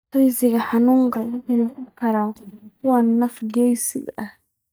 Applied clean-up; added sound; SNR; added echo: neural mask model DeepFilterNet 3.